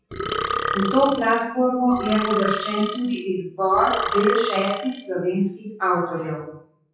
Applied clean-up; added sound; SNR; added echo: classical method WPE with log-MMSE.